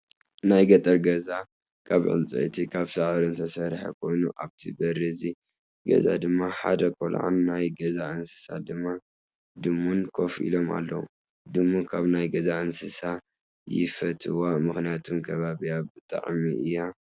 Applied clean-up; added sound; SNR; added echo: none; none; none; none.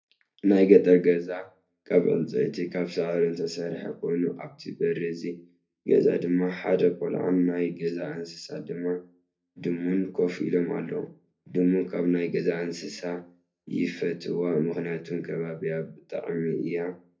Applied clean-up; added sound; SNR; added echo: none; none; none; reverberation time 0.3 s.